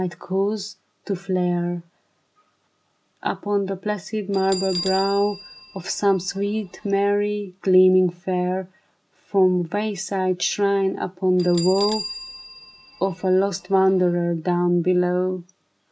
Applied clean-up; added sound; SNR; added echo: none; Bell; 17 dB; none.